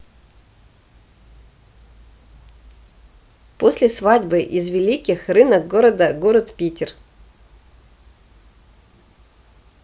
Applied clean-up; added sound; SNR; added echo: none; none; none; none.